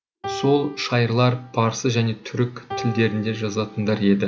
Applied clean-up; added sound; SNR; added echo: none; Piano; 13 dB; none.